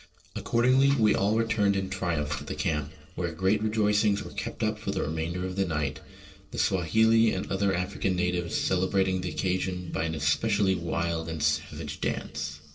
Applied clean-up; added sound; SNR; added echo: neural separator model SepFormer DNS4.